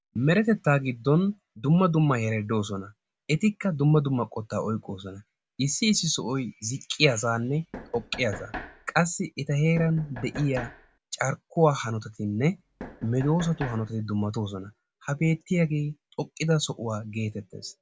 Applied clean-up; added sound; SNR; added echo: none; Knock; 14 dB; none.